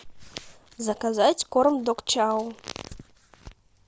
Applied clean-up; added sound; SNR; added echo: none; none; none; none.